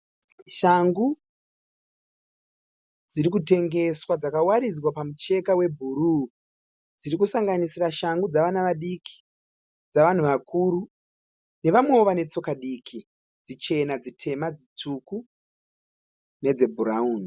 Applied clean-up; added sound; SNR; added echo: none; none; none; none.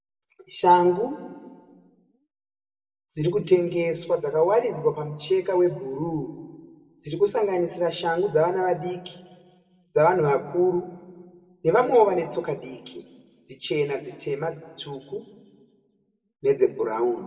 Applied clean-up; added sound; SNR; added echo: none; none; none; reverberation time 1.2 s.